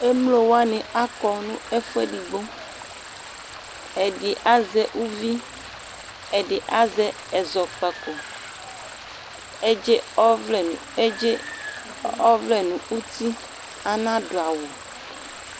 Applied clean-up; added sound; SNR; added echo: none; Stream; 15 dB; none.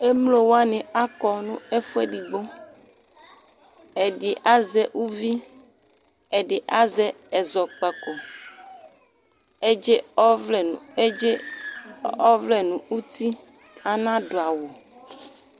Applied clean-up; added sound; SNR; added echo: none; none; none; none.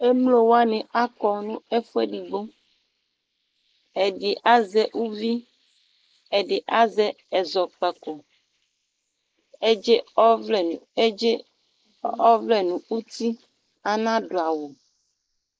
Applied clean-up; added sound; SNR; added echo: neural mask model Resemble Enhance denoiser.